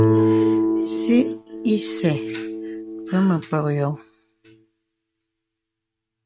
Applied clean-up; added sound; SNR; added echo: neural mask model RNNoise.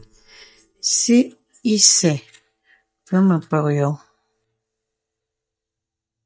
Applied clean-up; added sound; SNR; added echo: neural mask model DeepFilterNet 3.